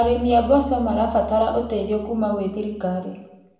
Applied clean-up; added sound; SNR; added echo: none; Bowed string instrument; 15 dB; reverberation time 0.8 s.